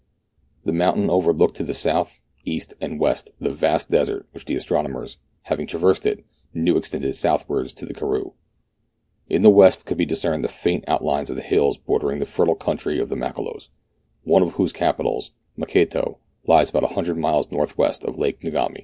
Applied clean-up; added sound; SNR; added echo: none; none; none; none.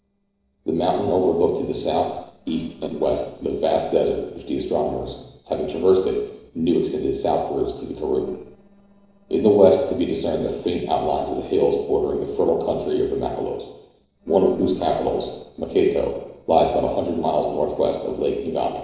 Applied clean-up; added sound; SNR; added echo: neural separator model SepFormer DNS4.